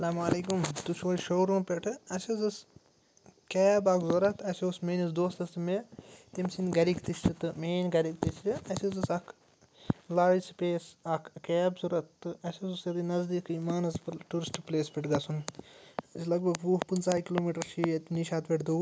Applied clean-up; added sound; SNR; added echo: none; none; none; none.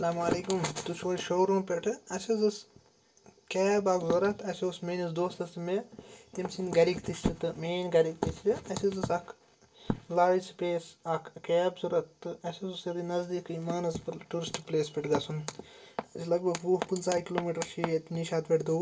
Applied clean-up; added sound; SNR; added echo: none; none; none; reverberation time 0.2 s.